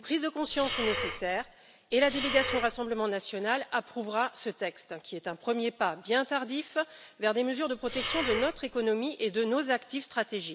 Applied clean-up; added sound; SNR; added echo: none; Breathing; 4 dB; none.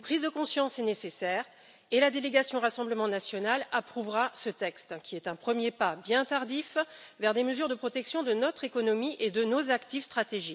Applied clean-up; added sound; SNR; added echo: none; none; none; none.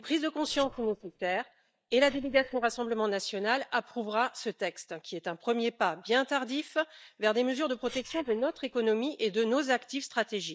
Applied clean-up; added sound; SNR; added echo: neural mask model DeepFilterNet 3.